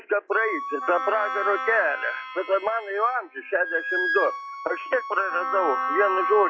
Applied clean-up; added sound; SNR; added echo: classical method log-MMSE.